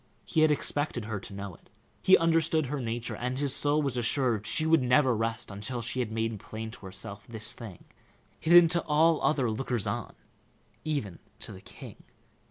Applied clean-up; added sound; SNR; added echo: none; none; none; none.